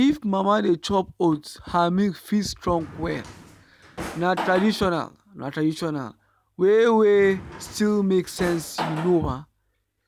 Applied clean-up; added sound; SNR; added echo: none; Drawer open or close; 12 dB; none.